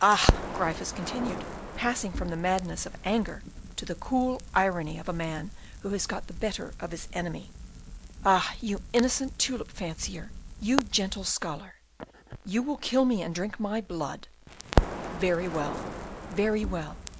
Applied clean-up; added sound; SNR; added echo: none; Crackle; 5 dB; none.